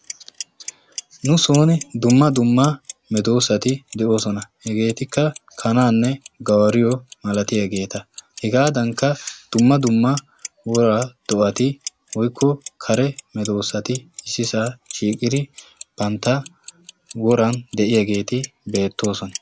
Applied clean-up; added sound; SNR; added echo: none; Clock; 18 dB; none.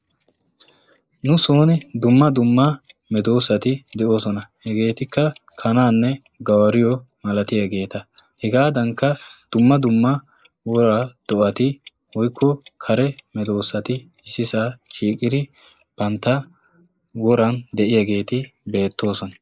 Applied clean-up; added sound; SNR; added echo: neural mask model Resemble Enhance denoiser.